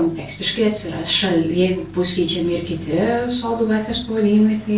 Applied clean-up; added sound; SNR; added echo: none; Truck; 18 dB; reverberation time 0.3 s.